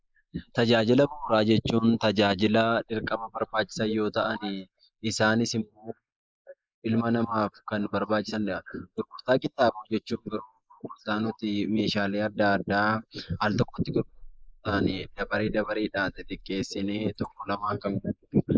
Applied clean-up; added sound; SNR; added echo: neural mask model Resemble Enhance denoiser.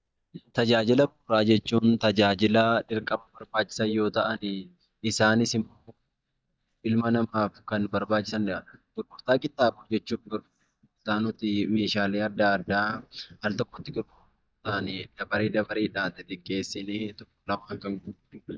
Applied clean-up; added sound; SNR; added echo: neural mask model DeepFilterNet 3.